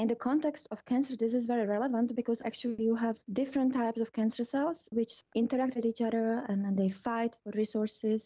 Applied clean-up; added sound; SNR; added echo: none; none; none; none.